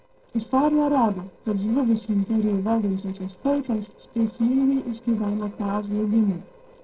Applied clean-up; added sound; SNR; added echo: neural separator model SepFormer DNS4.